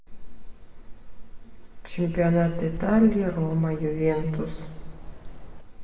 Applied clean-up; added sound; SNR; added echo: none; Bird vocalization, bird call, bird song; 13 dB; reverberation time 2.2 s.